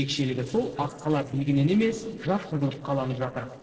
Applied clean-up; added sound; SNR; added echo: neural separator model SepFormer DNS4.